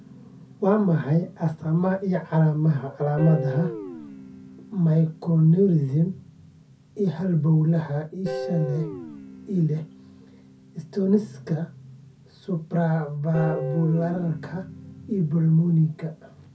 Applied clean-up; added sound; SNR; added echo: none; Guitar; 15 dB; reverberation time 0.3 s.